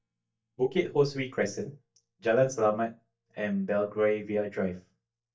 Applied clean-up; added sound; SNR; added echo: neural mask model DeepFilterNet 3.